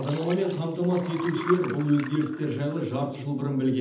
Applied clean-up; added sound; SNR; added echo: none; Liquid; 14 dB; reverberation time 0.8 s.